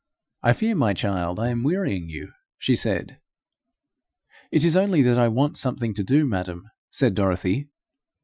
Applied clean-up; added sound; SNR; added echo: classical method Wiener filter.